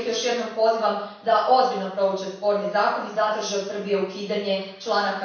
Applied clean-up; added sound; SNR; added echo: none; none; none; reverberation time 0.7 s.